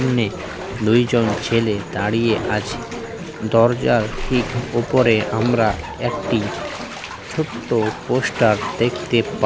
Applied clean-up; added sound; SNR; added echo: none; Bathtub (filling or washing); 10 dB; none.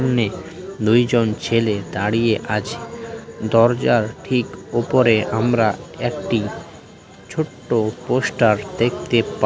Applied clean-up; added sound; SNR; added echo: none; none; none; none.